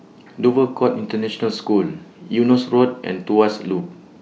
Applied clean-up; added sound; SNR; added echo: none; none; none; none.